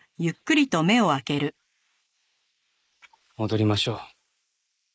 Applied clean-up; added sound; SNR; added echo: neural mask model Resemble Enhance denoiser.